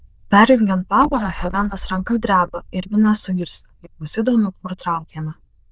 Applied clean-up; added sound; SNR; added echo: neural diffusion model UNIVERSE++.